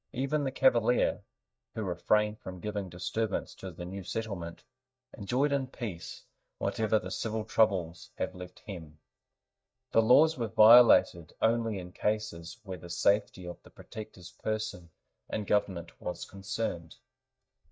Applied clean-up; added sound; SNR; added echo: neural mask model DeepFilterNet 3.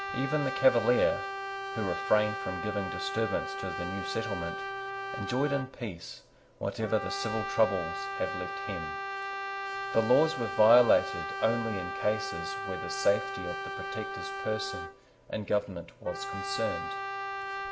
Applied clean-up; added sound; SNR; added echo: none; Brass instrument; 5 dB; none.